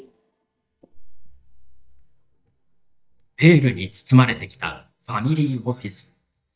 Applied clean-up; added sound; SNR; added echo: neural mask model DeepFilterNet 3.